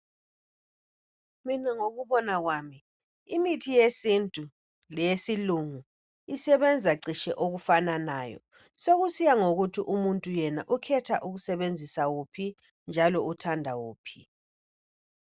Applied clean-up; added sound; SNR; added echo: none; none; none; none.